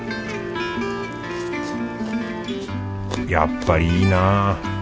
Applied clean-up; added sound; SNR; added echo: none; none; none; none.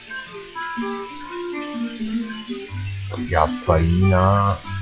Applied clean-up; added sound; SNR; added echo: classical method log-MMSE.